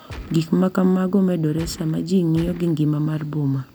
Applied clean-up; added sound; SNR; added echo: none; Gunshot, gunfire; 16 dB; none.